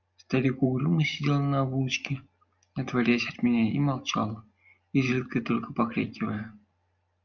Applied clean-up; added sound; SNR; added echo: none; none; none; none.